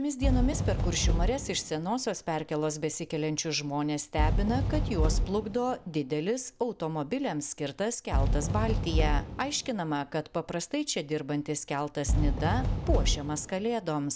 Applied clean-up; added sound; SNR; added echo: none; Fireworks; 0 dB; none.